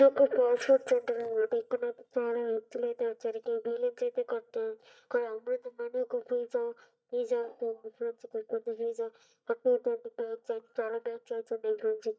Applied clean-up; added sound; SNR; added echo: neural mask model DeepFilterNet 3.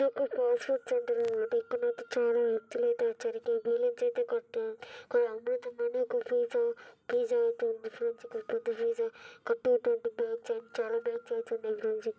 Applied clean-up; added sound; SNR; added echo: none; none; none; none.